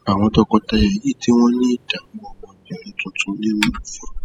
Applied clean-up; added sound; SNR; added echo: classical method spectral subtraction.